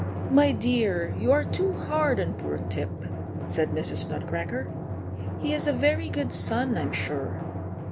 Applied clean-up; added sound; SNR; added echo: none; Drum; 4 dB; none.